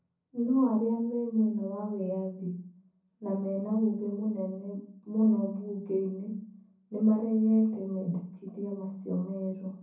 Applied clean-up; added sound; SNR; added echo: none; none; none; reverberation time 0.6 s.